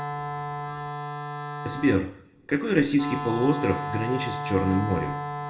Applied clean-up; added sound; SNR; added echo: none; Wind instrument, woodwind instrument; 6 dB; reverberation time 0.6 s.